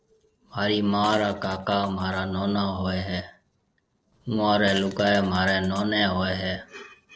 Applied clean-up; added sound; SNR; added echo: neural separator model SepFormer DNS4.